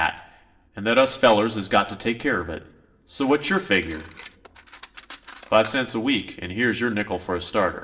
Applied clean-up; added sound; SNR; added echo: neural separator model SepFormer DNS4.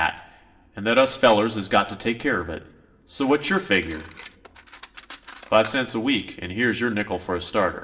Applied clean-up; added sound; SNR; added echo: none; Cutlery, silverware; 19 dB; reverberation time 0.8 s.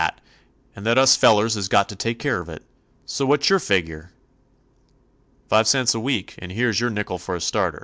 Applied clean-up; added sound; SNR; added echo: none; none; none; none.